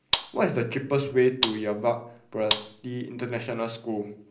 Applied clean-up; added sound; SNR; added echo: none; Gunshot, gunfire; 2 dB; reverberation time 0.5 s.